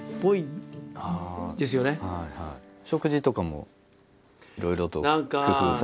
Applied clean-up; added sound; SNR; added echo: none; none; none; none.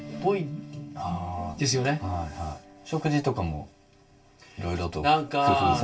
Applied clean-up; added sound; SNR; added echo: none; none; none; reverberation time 0.2 s.